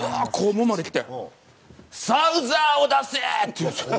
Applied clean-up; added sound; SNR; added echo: none; none; none; none.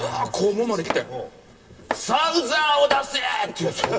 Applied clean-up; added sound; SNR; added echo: none; Domestic sounds, home sounds; 11 dB; reverberation time 2.9 s.